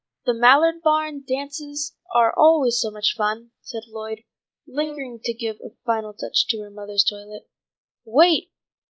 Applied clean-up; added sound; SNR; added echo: neural mask model Resemble Enhance denoiser.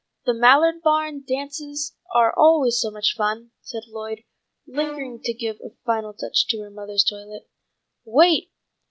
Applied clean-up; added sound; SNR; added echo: none; Bowed string instrument; 15 dB; none.